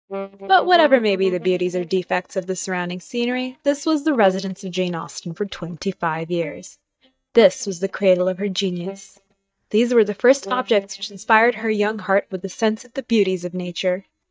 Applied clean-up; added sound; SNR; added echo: neural mask model DeepFilterNet 3.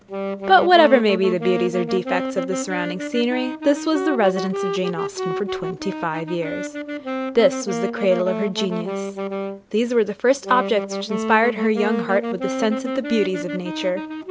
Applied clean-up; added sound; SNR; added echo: none; Wind instrument, woodwind instrument; 6 dB; none.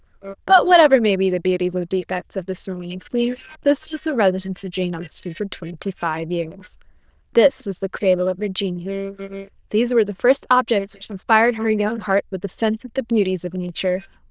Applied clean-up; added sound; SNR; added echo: neural diffusion model UNIVERSE++.